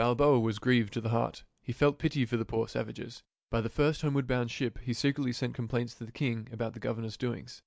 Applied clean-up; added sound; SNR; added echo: none; none; none; none.